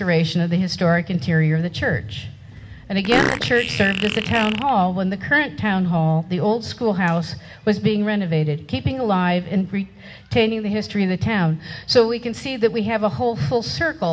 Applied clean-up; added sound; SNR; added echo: none; Fart; 7 dB; none.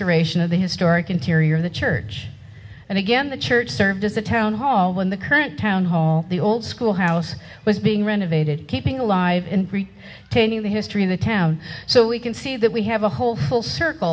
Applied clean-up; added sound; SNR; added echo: none; none; none; none.